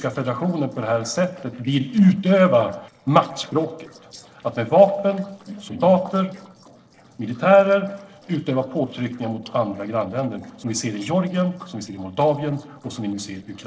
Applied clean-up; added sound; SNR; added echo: neural separator model SepFormer DNS4.